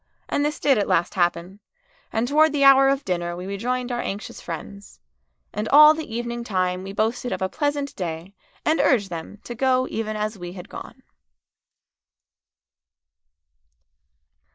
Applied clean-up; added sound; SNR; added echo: neural mask model Resemble Enhance denoiser.